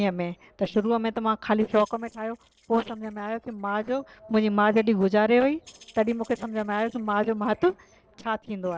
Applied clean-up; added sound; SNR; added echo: neural separator model SepFormer DNS4.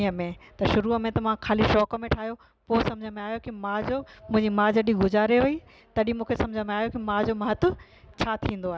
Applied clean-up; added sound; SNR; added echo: none; none; none; none.